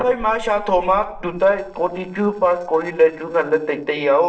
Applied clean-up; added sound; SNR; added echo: neural separator model SepFormer DNS4.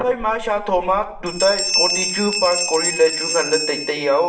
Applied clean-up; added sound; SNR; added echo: none; Bell; 4 dB; reverberation time 0.6 s.